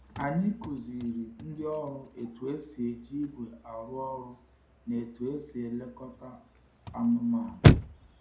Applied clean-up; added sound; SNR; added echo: none; Chirp, tweet / Slam / Car; -3 dB; reverberation time 0.4 s.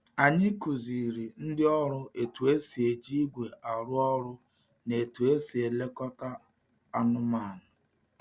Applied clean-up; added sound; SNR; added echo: none; none; none; none.